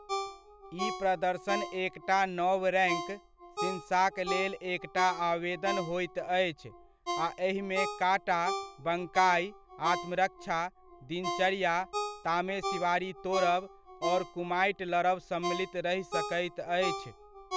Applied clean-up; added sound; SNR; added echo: none; Ringtone; 7 dB; none.